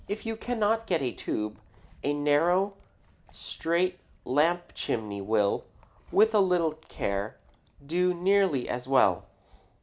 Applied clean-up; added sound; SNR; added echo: none; none; none; none.